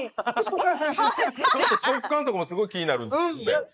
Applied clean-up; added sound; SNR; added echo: neural mask model Resemble Enhance denoiser.